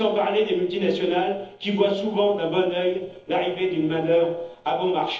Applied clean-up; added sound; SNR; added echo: neural separator model SepFormer DNS4.